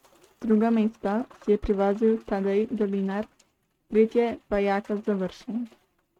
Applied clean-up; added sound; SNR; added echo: neural mask model RNNoise.